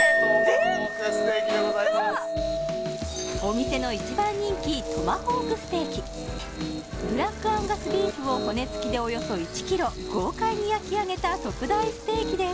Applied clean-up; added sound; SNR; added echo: none; Piano + Chink, clink; 1 dB; none.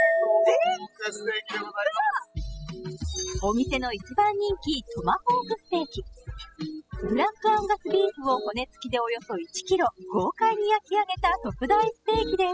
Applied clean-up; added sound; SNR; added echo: classical method spectral subtraction.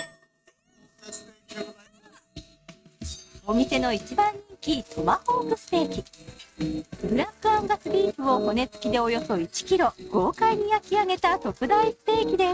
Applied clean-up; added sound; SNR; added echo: neural mask model RNNoise.